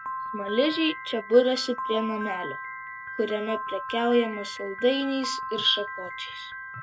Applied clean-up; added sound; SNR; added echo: none; Piano; 8 dB; none.